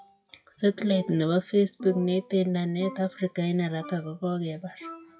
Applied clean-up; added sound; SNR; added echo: classical method WPE with log-MMSE.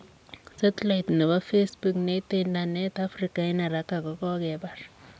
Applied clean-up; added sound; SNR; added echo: none; none; none; none.